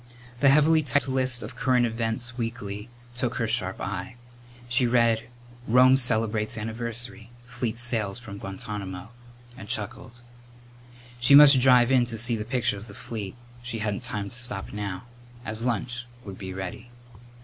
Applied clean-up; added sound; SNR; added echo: none; none; none; none.